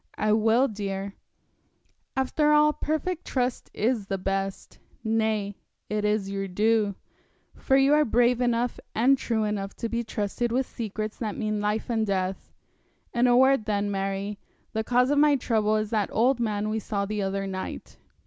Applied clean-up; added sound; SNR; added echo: none; none; none; none.